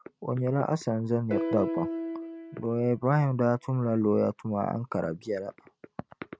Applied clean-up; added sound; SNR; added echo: neural mask model RNNoise.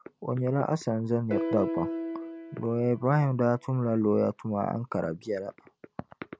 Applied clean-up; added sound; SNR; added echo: none; Piano; 7 dB; none.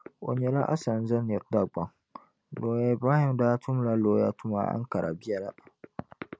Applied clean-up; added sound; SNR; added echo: none; none; none; none.